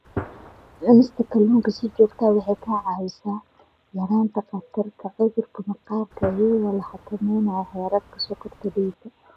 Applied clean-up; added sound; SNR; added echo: none; Gunshot, gunfire; 17 dB; none.